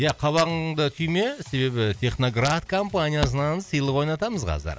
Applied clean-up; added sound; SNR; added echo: none; none; none; none.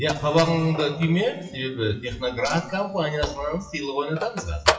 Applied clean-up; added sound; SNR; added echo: classical method WPE with log-MMSE.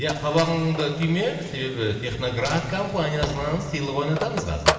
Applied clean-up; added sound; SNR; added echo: none; Telephone; 9 dB; reverberation time 2.4 s.